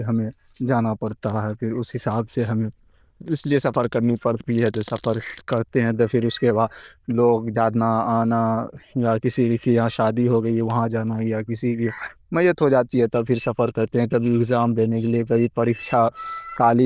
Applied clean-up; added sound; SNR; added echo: neural diffusion model UNIVERSE++.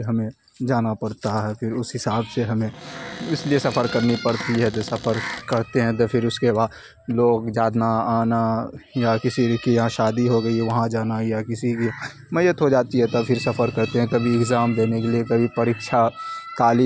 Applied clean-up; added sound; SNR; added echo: none; Cupboard open or close; 15 dB; none.